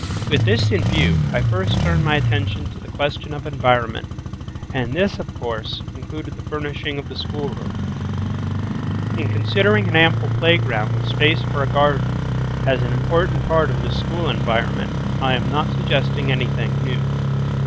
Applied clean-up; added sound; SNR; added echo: none; Engine starting; -2 dB; none.